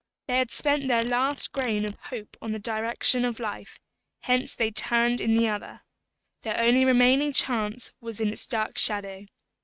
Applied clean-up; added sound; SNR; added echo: neural mask model RNNoise.